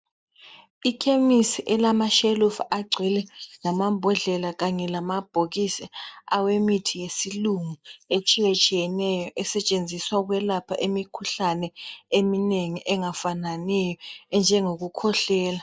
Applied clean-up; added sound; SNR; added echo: neural mask model Resemble Enhance denoiser.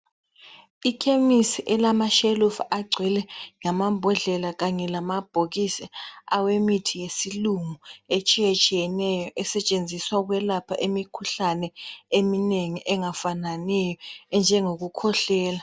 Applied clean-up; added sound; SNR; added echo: none; none; none; none.